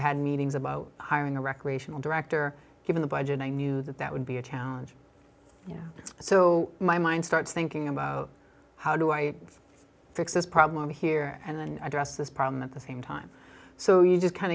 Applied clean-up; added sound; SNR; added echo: none; none; none; none.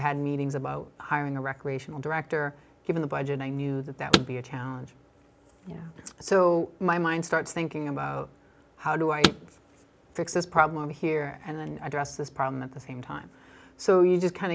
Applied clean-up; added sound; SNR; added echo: none; Car; 4 dB; none.